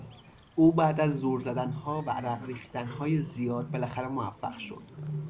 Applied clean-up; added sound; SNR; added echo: none; Bird; 11 dB; none.